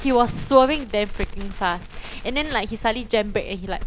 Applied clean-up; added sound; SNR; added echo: none; Crackle; 9 dB; none.